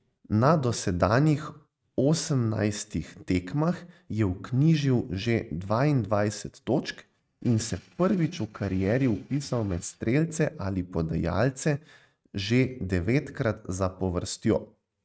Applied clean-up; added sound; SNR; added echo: neural mask model RNNoise.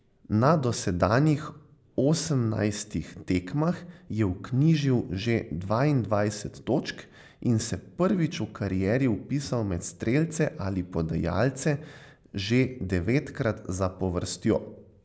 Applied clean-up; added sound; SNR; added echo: none; none; none; none.